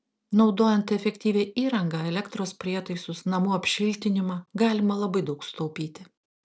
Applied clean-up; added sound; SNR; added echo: none; none; none; none.